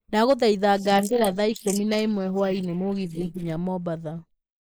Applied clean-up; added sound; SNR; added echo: neural mask model Resemble Enhance denoiser.